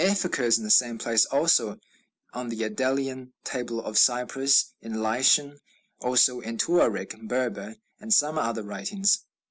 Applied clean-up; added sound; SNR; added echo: none; none; none; none.